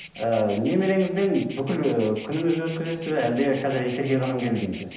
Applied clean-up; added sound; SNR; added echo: none; Insect; 19 dB; reverberation time 0.8 s.